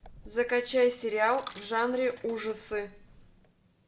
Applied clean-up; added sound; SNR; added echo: none; Coin (dropping); 20 dB; none.